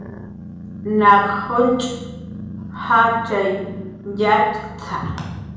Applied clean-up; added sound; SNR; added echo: none; Growling; 13 dB; reverberation time 0.9 s.